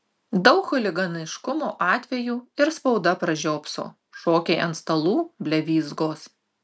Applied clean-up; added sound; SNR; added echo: none; none; none; none.